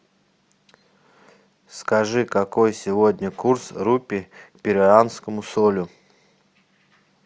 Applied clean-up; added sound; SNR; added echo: none; none; none; none.